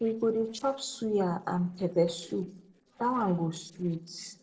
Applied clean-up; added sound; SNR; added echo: neural separator model SepFormer DNS4.